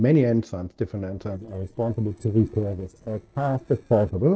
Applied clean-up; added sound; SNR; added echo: neural separator model SepFormer DNS4.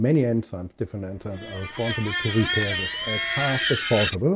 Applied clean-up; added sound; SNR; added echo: none; Screech; 2 dB; none.